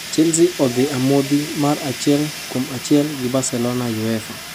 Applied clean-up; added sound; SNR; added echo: none; Fire; 12 dB; none.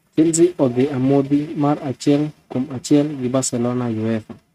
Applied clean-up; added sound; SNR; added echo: neural mask model RNNoise.